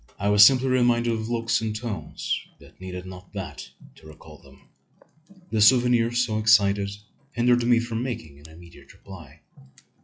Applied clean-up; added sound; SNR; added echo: classical method log-MMSE.